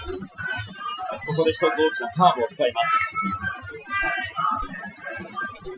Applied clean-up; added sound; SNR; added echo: classical method Wiener filter.